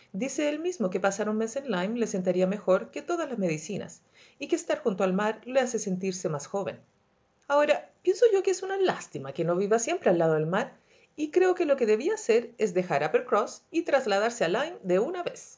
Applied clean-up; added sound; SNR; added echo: none; none; none; none.